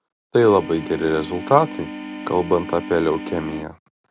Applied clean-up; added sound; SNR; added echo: none; Organ; 11 dB; none.